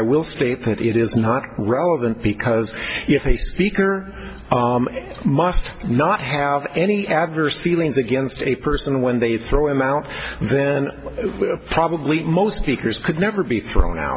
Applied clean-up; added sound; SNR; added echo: none; none; none; none.